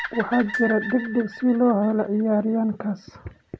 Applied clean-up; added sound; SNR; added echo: none; Glockenspiel + Bird vocalization, bird call, bird song; 12 dB; none.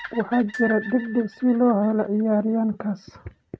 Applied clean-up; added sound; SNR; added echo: neural mask model RNNoise.